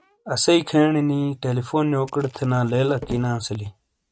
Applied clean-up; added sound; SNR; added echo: neural mask model RNNoise.